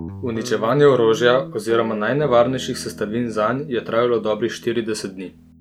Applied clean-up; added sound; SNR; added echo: none; Guitar; 15 dB; none.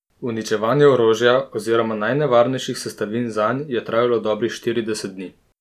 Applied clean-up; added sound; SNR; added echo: none; none; none; none.